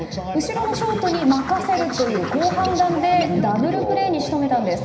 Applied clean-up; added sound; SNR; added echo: none; Bird; 13 dB; reverberation time 0.9 s.